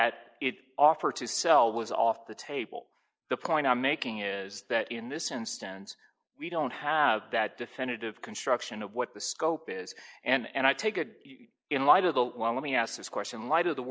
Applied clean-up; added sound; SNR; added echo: none; none; none; none.